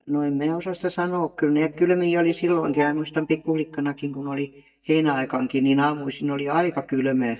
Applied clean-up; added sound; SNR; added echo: neural mask model DeepFilterNet 3.